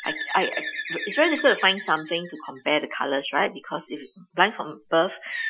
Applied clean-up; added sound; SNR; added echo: classical method Wiener filter.